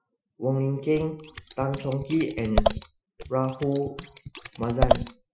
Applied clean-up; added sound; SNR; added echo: classical method Wiener filter.